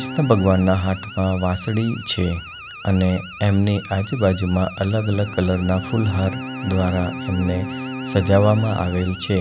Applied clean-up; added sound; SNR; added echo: none; Bowed string instrument + Alarm; 12 dB; none.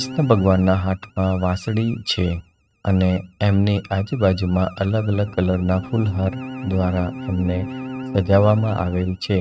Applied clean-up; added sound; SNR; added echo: neural mask model RNNoise.